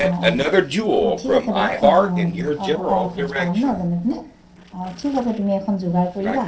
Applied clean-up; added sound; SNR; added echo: neural separator model SepFormer DNS4.